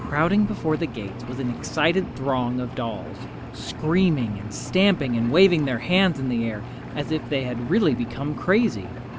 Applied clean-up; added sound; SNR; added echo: none; Engine; 11 dB; none.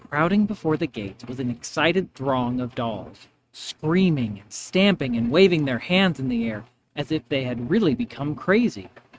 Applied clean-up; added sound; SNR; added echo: neural mask model RNNoise.